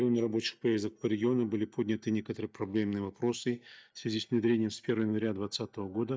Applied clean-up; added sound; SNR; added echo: neural mask model DeepFilterNet 3.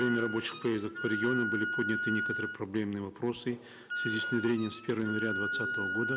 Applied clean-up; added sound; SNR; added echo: none; Wind instrument, woodwind instrument; 3 dB; reverberation time 0.3 s.